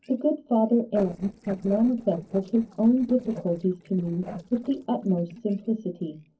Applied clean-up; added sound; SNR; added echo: neural separator model SepFormer DNS4.